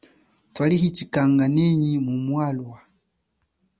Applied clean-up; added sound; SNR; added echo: none; none; none; none.